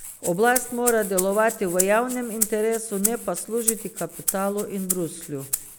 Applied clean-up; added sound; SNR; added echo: none; Rattle (instrument); 6 dB; none.